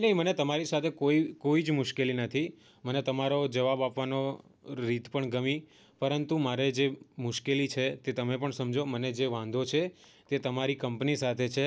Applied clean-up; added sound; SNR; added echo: none; none; none; none.